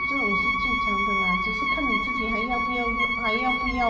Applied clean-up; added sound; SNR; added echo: none; Wind instrument, woodwind instrument; -4 dB; reverberation time 2.0 s.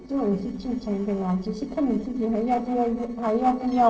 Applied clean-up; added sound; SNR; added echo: neural separator model SepFormer DNS4.